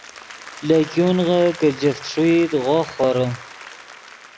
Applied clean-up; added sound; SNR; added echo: none; Applause; 17 dB; none.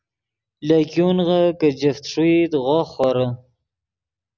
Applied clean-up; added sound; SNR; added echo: none; none; none; none.